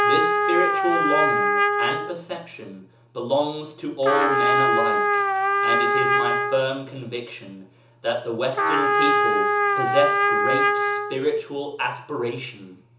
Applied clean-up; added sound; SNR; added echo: none; Trumpet; -5 dB; reverberation time 0.7 s.